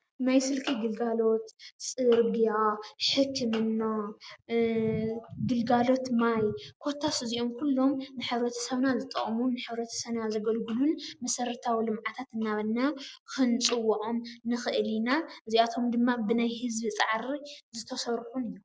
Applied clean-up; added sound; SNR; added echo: none; none; none; none.